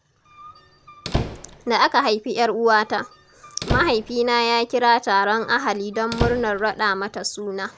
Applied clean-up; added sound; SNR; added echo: none; Squeak; 10 dB; none.